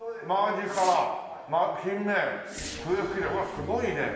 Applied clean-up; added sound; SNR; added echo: none; Whoosh, swoosh, swish; 16 dB; reverberation time 1.4 s.